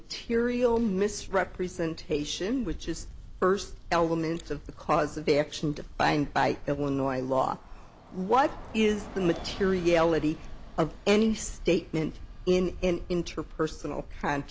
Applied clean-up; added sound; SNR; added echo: none; Bus; 14 dB; none.